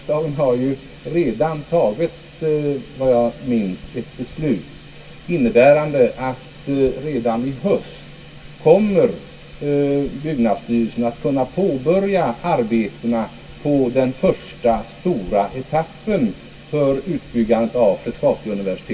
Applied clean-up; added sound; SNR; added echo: none; none; none; reverberation time 0.2 s.